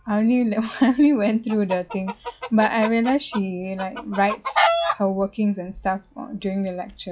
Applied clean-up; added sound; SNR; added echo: classical method log-MMSE.